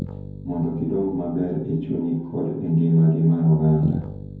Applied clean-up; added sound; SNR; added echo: none; Bass guitar; 14 dB; reverberation time 0.9 s.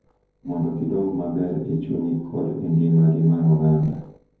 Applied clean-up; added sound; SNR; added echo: neural separator model SepFormer DNS4.